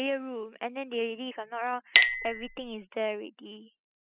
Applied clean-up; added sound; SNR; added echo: classical method spectral subtraction.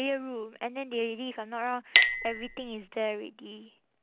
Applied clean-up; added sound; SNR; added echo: none; Chink, clink; -2 dB; none.